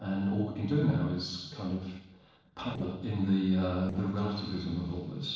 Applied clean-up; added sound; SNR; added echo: neural separator model SepFormer DNS4.